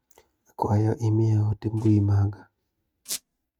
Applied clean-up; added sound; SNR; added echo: neural mask model RNNoise.